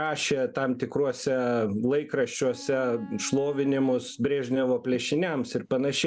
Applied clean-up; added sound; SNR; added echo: none; Bowed string instrument; 19 dB; none.